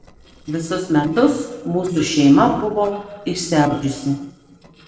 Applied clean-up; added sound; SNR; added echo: neural separator model SepFormer DNS4.